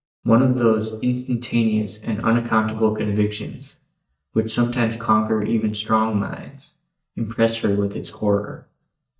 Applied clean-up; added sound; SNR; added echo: neural mask model DeepFilterNet 3.